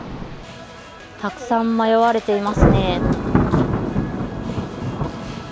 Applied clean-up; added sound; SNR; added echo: none; Thunder; -1 dB; none.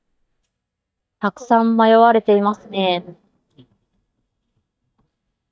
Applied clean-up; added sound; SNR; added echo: neural mask model DeepFilterNet 3.